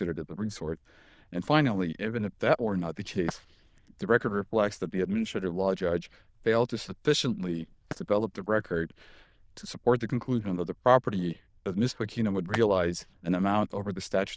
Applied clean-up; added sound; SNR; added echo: neural diffusion model UNIVERSE++.